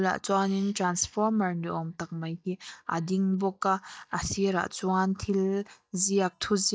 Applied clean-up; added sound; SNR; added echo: neural mask model DeepFilterNet 3.